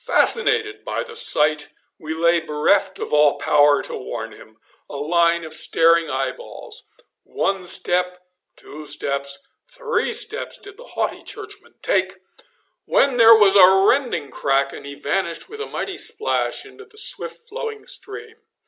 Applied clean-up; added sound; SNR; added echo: none; none; none; none.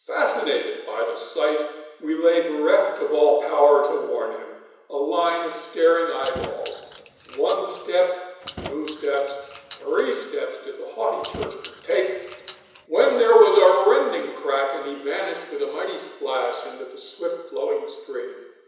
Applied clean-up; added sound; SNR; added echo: none; Keys jangling; 18 dB; reverberation time 1.0 s.